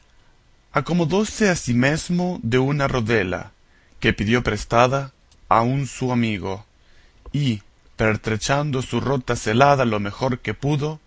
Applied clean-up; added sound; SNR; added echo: none; none; none; none.